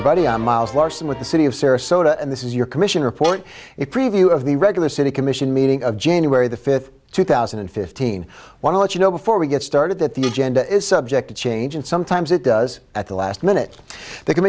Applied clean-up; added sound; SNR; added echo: none; Tools; 18 dB; none.